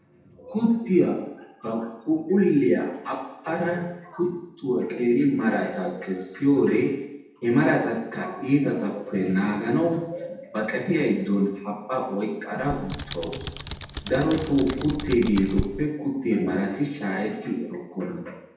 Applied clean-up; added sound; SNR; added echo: none; Computer keyboard; 8 dB; reverberation time 0.8 s.